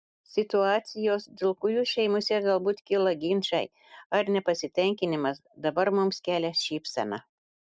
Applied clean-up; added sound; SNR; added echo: none; none; none; none.